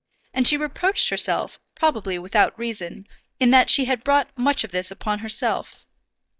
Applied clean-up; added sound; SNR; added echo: neural mask model DeepFilterNet 3.